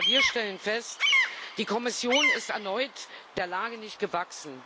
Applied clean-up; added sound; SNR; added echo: none; Bird vocalization, bird call, bird song; -1 dB; none.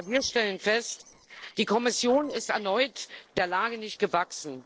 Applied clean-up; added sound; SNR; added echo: neural separator model SepFormer DNS4.